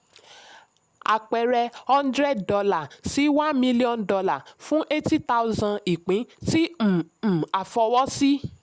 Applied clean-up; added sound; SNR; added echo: none; none; none; none.